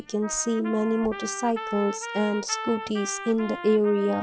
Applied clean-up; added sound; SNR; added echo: classical method log-MMSE.